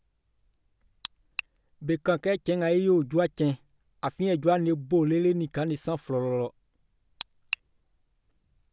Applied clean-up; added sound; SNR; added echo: none; none; none; none.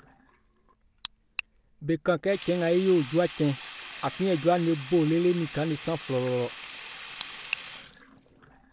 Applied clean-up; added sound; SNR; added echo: none; Sink (filling or washing); 16 dB; none.